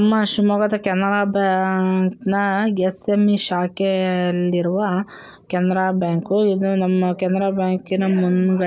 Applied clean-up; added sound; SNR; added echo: none; none; none; none.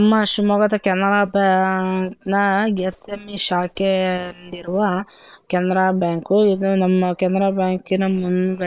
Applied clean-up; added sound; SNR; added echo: neural separator model SepFormer WHAM!.